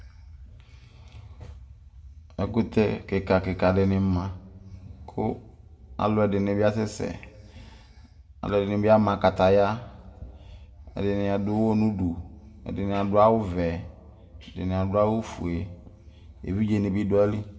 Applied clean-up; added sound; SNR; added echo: none; none; none; reverberation time 1.5 s.